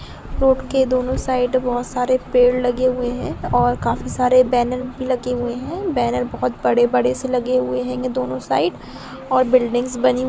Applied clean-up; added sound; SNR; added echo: none; Purr; 16 dB; none.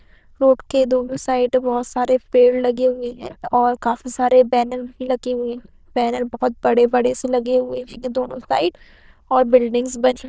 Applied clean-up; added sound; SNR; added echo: neural diffusion model UNIVERSE++.